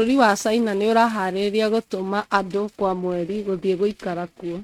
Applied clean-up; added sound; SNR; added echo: neural mask model RNNoise.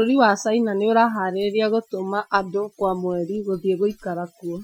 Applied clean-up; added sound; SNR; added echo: classical method Wiener filter.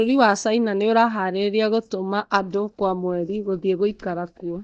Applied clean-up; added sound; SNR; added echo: neural mask model DeepFilterNet 3.